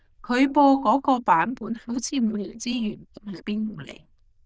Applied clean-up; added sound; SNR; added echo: neural diffusion model UNIVERSE++.